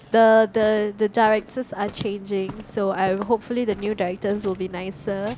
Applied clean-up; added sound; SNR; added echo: none; Walk, footsteps; 19 dB; none.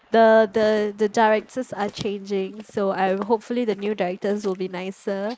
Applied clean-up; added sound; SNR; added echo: neural mask model Resemble Enhance denoiser.